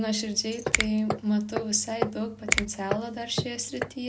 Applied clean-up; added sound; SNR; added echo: none; Hammer + Finger snapping; 2 dB; none.